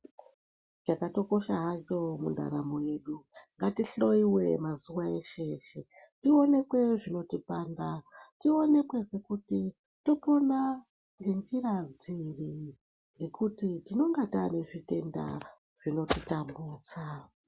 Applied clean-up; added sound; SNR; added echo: none; none; none; none.